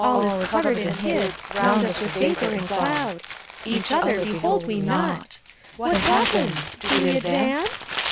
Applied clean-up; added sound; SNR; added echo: none; Crumpling, crinkling; 7 dB; none.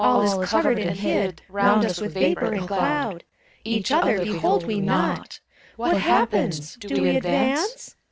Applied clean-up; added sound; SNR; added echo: none; none; none; none.